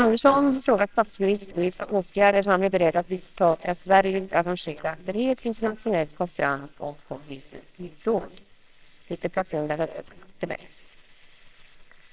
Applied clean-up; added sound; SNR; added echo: neural separator model SepFormer WHAMR!.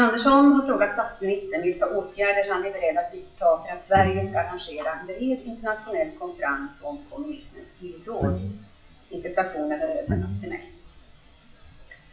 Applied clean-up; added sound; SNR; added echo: classical method WPE with log-MMSE.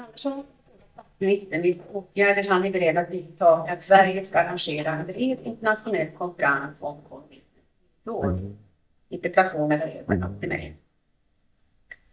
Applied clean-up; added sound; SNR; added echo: neural mask model DeepFilterNet 3.